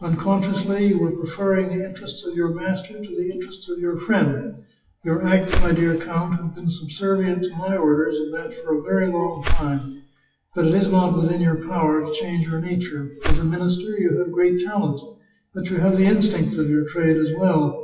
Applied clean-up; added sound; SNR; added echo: classical method WPE with log-MMSE.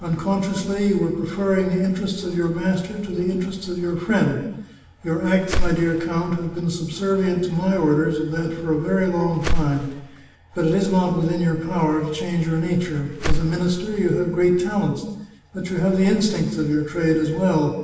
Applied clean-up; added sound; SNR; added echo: none; Whoosh, swoosh, swish; 0 dB; reverberation time 1.0 s.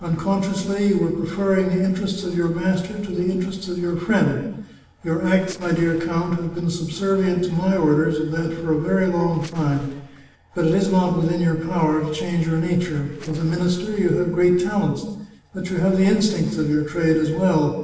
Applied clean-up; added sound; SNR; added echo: neural separator model SepFormer DNS4.